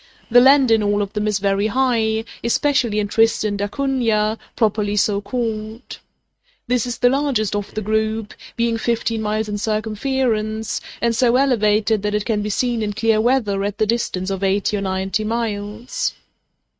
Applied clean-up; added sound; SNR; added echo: neural mask model RNNoise.